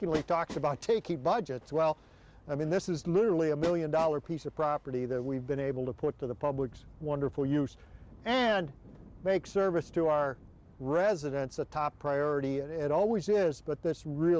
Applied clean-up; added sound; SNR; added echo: none; Train; 15 dB; none.